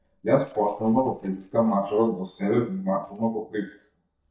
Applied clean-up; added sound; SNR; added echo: neural mask model DeepFilterNet 3.